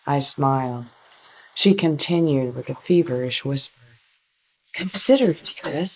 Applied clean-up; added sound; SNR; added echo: neural mask model Resemble Enhance denoiser.